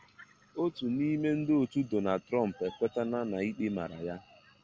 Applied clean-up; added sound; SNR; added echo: none; none; none; none.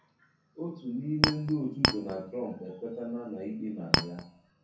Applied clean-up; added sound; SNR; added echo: none; Chink, clink; -5 dB; reverberation time 0.6 s.